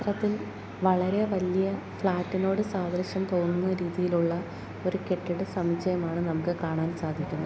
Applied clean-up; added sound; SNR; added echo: none; none; none; none.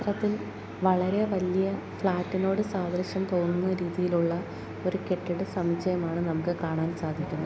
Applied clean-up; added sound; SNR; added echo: none; Telephone; 19 dB; none.